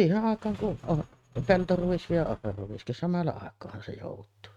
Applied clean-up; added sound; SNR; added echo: neural mask model RNNoise.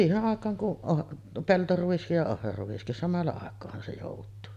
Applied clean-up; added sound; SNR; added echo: none; none; none; none.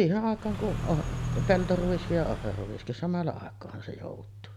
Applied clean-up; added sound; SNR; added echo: none; Car; 4 dB; none.